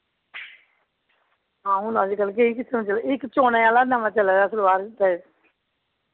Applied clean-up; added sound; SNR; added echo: none; none; none; none.